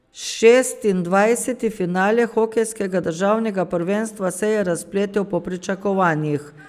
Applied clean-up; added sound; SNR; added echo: none; none; none; none.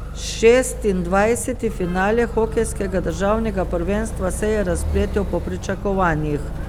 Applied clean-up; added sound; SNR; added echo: none; Motor vehicle (road); 6 dB; none.